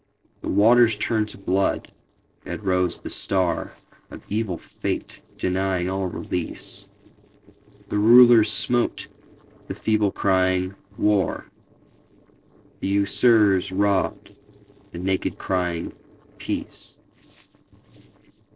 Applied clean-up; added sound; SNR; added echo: neural separator model SepFormer DNS4.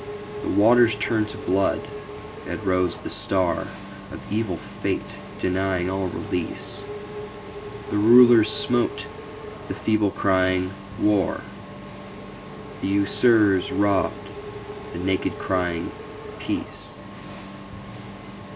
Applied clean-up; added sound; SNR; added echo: none; Engine / Mechanisms; 11 dB; reverberation time 0.2 s.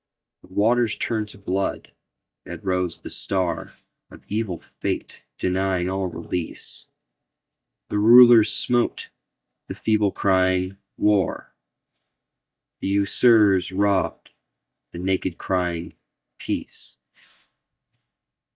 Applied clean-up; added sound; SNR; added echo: neural mask model DeepFilterNet 3.